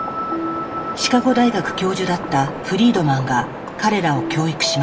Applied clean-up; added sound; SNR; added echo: none; Waves, surf; 11 dB; reverberation time 1.4 s.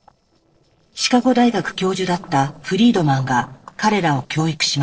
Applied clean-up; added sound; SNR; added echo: neural separator model SepFormer DNS4.